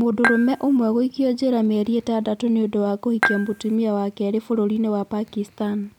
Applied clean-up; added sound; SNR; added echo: none; Dishes, pots, and pans / Chink, clink; 3 dB; none.